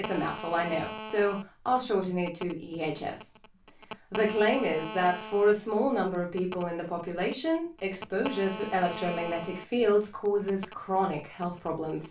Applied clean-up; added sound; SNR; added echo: none; Telephone; 14 dB; reverberation time 0.2 s.